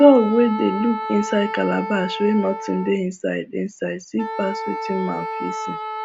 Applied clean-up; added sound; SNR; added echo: none; Wind instrument, woodwind instrument; 9 dB; none.